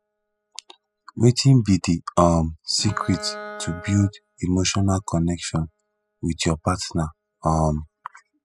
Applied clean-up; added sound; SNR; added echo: classical method spectral subtraction.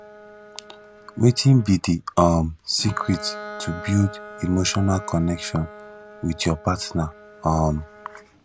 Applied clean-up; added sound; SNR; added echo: none; Bowed string instrument; 17 dB; none.